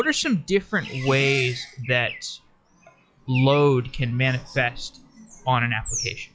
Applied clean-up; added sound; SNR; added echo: classical method log-MMSE.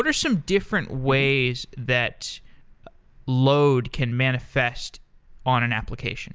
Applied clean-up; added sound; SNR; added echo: none; none; none; none.